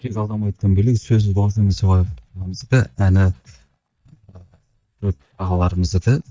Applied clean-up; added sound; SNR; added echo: neural mask model DeepFilterNet 3.